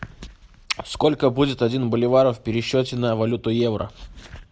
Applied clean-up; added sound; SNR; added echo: none; none; none; none.